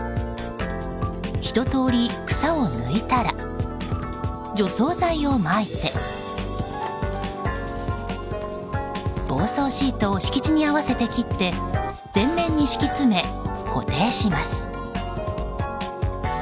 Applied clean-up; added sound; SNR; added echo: none; none; none; none.